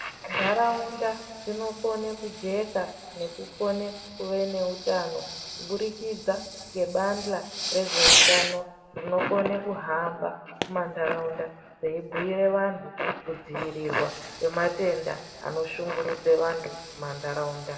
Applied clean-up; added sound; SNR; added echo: none; Fireworks; 4 dB; reverberation time 1.8 s.